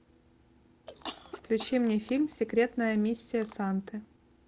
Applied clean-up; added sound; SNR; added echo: none; Chewing, mastication / Cough; 18 dB; none.